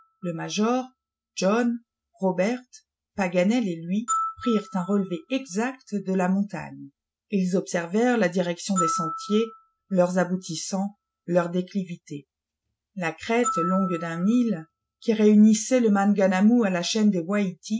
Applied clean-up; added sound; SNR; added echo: neural mask model RNNoise.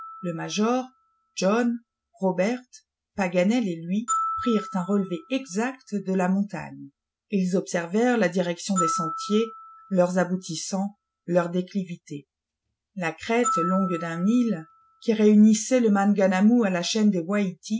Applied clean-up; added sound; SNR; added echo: none; Glockenspiel; 12 dB; none.